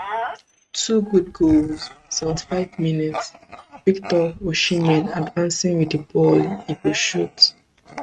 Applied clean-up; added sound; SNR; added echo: neural mask model RNNoise.